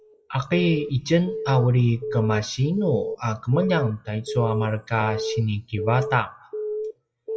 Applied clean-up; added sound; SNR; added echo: classical method WPE with log-MMSE.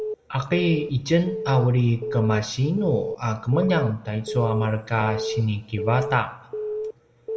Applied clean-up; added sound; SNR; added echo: none; Alarm / Keyboard (musical); 8 dB; reverberation time 0.6 s.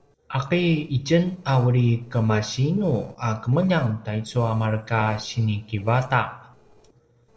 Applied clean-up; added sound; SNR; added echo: neural separator model SepFormer DNS4.